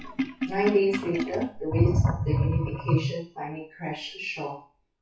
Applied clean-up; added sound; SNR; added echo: classical method WPE with log-MMSE.